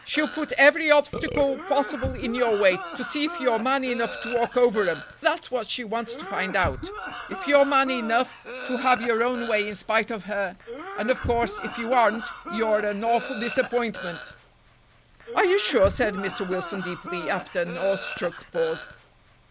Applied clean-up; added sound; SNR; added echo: none; Burping, eructation + Cough; 11 dB; none.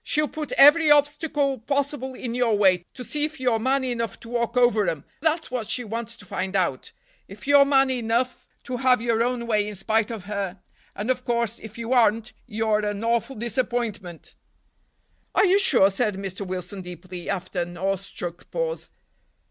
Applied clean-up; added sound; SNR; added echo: none; none; none; none.